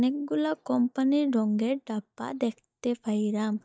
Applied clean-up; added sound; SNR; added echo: neural mask model DeepFilterNet 3.